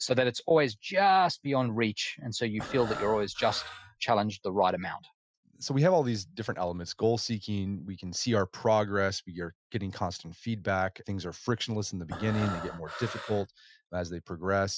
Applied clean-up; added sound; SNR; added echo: classical method Wiener filter.